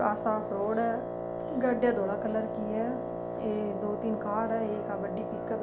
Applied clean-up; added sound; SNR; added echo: none; Wind instrument, woodwind instrument; 4 dB; none.